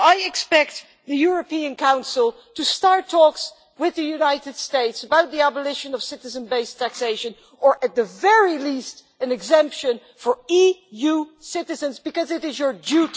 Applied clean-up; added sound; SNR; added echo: none; none; none; none.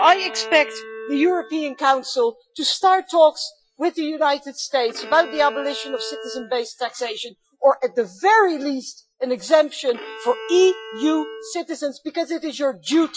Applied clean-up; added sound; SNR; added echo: classical method Wiener filter.